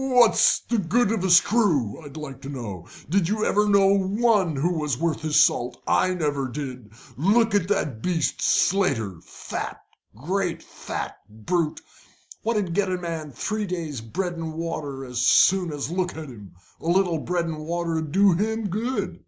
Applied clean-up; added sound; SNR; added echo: none; none; none; none.